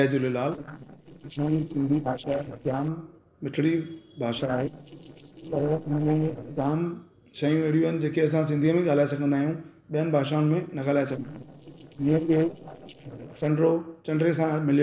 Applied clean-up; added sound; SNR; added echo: neural separator model SepFormer DNS4.